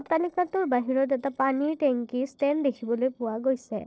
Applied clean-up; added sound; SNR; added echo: neural separator model SepFormer DNS4.